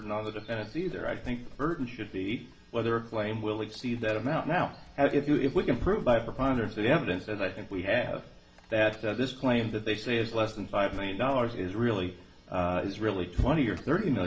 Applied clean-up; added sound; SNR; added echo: none; Dog; 18 dB; reverberation time 0.5 s.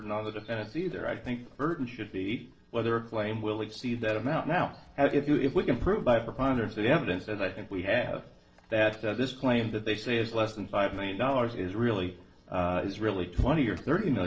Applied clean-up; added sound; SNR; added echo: neural separator model SepFormer DNS4.